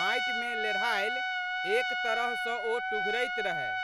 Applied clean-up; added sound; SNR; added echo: none; Trumpet; -3 dB; none.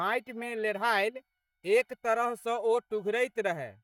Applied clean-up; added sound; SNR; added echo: neural mask model DeepFilterNet 3.